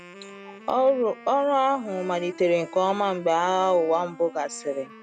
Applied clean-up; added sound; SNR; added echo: none; Wind instrument, woodwind instrument; 19 dB; none.